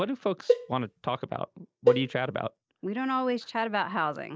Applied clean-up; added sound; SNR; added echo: neural mask model DeepFilterNet 3.